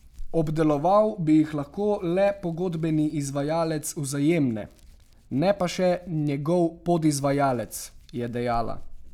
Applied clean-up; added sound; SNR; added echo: none; Hands; 16 dB; none.